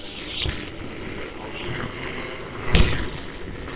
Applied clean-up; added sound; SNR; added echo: neural separator model SepFormer WHAMR!.